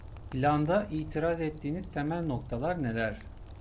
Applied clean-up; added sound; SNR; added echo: none; Rain; 14 dB; none.